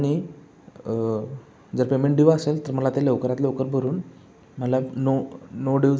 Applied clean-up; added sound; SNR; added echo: none; none; none; none.